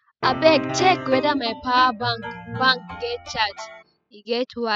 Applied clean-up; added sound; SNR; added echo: classical method spectral subtraction.